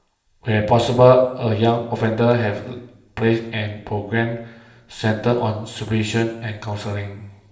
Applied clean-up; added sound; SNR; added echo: none; none; none; reverberation time 0.8 s.